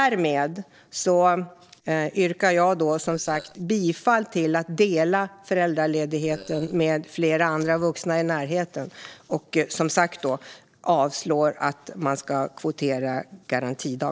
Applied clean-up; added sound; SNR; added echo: neural separator model SepFormer DNS4.